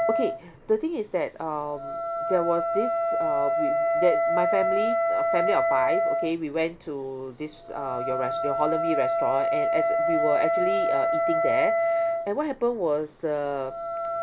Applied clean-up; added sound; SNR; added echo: none; Wind instrument, woodwind instrument; -3 dB; none.